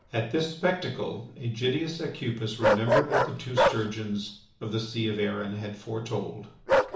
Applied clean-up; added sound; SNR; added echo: none; Bark; 0 dB; reverberation time 0.8 s.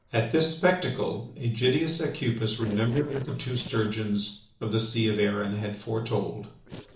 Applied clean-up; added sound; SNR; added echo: neural separator model SepFormer DNS4.